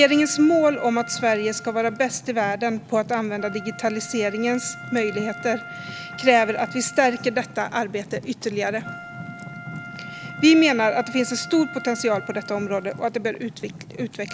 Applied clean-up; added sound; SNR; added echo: none; Fire + Wind instrument, woodwind instrument; 14 dB; none.